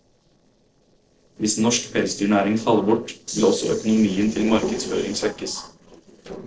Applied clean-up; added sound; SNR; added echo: neural separator model SepFormer DNS4.